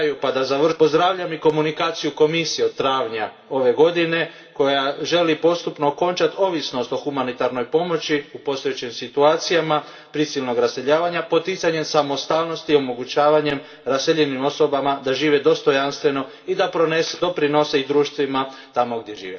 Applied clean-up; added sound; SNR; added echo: none; none; none; reverberation time 0.3 s.